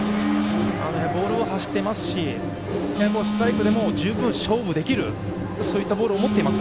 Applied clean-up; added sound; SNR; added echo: none; Telephone; 4 dB; none.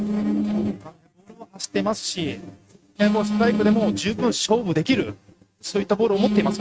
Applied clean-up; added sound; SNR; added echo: neural mask model RNNoise.